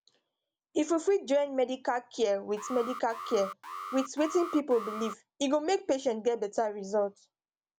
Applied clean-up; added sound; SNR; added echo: none; Alarm; 11 dB; none.